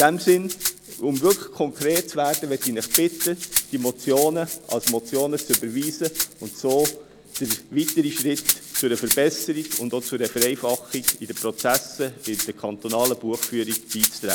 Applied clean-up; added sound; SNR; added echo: none; Rattle (instrument); 4 dB; none.